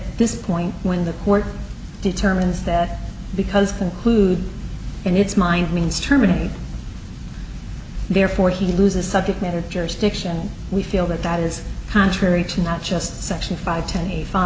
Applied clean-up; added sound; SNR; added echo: none; none; none; none.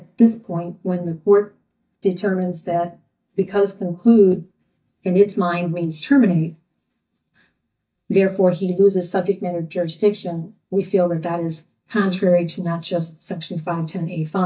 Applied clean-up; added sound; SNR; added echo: neural mask model DeepFilterNet 3.